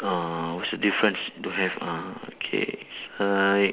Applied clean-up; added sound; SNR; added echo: none; none; none; none.